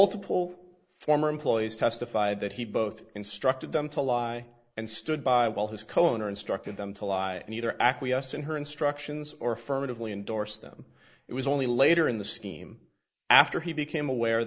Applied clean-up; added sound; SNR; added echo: neural mask model Resemble Enhance denoiser.